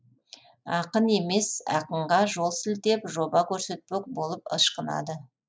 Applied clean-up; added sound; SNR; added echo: neural mask model Resemble Enhance denoiser.